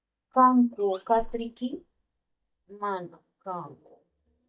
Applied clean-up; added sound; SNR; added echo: neural mask model DeepFilterNet 3.